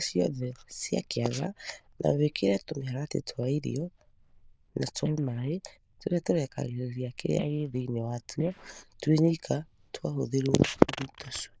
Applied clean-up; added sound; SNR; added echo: neural diffusion model UNIVERSE++.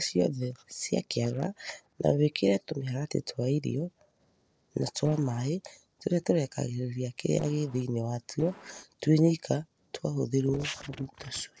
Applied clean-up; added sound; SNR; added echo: neural separator model SepFormer DNS4.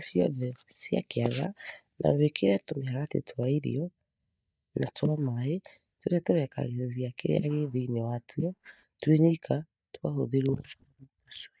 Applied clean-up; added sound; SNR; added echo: neural mask model DeepFilterNet 3.